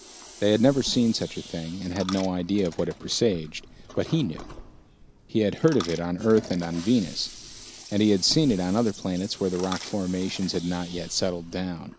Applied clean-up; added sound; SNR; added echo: none; Toilet flush + Coin (dropping); 17 dB; none.